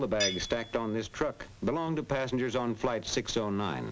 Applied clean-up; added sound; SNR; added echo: none; Tools; 11 dB; none.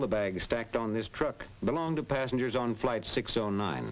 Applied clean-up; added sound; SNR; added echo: none; none; none; none.